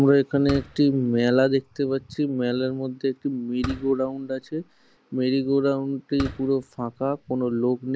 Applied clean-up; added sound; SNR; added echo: none; Fireworks; 15 dB; none.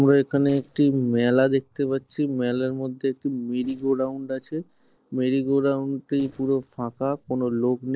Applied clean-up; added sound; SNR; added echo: neural separator model SepFormer DNS4.